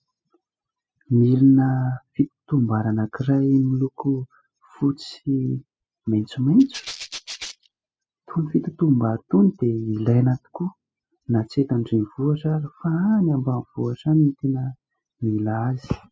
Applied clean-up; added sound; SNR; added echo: classical method spectral subtraction.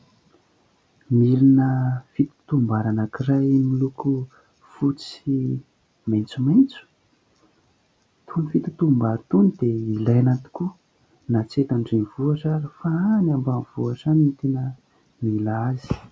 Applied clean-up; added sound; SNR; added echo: none; none; none; none.